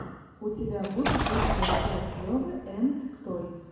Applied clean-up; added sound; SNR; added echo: none; Explosion; -2 dB; reverberation time 1.1 s.